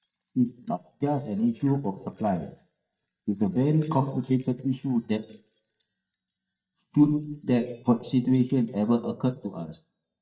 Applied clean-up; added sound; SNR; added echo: neural mask model DeepFilterNet 3.